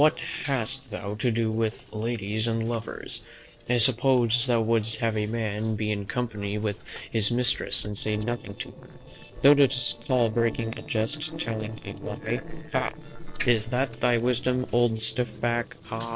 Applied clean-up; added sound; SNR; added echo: neural separator model SepFormer DNS4.